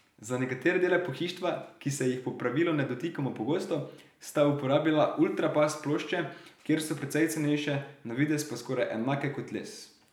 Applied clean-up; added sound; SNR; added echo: none; none; none; none.